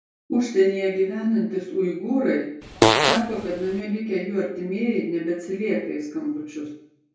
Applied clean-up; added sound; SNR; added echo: none; Fart; -3 dB; reverberation time 0.6 s.